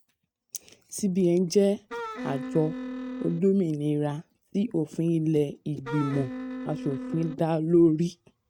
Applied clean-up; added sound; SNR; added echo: neural mask model RNNoise.